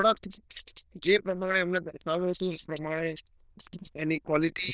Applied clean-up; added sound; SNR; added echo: neural diffusion model UNIVERSE++.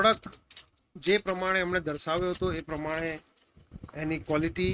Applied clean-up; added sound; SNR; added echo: neural mask model RNNoise.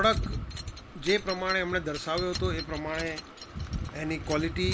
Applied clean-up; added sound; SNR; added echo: none; Keys jangling; 13 dB; none.